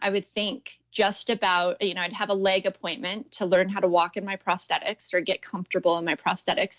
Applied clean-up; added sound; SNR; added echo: none; none; none; none.